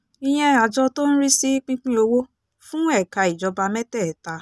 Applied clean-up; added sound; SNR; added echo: none; none; none; none.